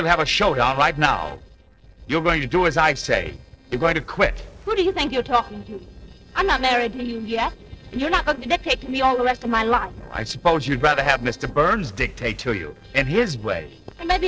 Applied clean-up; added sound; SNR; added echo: neural separator model SepFormer DNS4.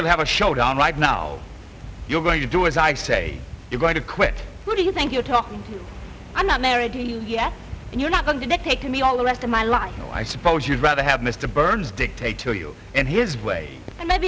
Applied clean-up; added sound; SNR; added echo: none; none; none; none.